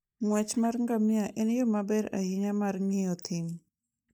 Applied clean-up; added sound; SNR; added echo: neural mask model DeepFilterNet 3.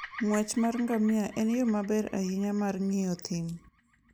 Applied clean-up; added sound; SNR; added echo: none; Bird vocalization, bird call, bird song; 20 dB; none.